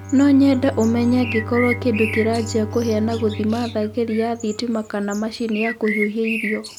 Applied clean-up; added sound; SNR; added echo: none; Bowed string instrument + Bird; 9 dB; none.